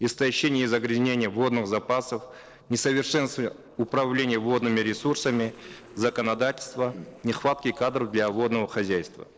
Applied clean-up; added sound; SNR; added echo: neural separator model SepFormer DNS4.